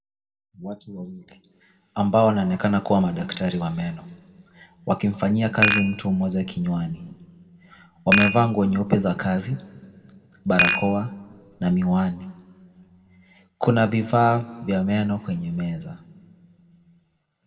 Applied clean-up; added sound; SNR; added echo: none; Dishes, pots, and pans; 1 dB; reverberation time 1.1 s.